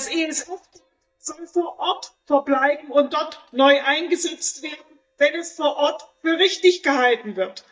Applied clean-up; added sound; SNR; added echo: neural mask model DeepFilterNet 3.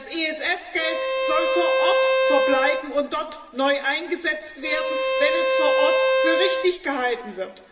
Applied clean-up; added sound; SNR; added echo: none; Bowed string instrument; -3 dB; reverberation time 2.2 s.